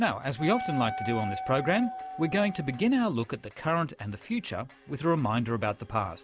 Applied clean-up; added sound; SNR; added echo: none; Wind instrument, woodwind instrument; 8 dB; none.